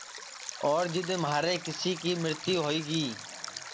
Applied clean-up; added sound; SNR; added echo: none; Stream; 11 dB; none.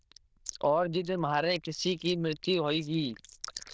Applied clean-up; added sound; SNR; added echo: neural diffusion model UNIVERSE++.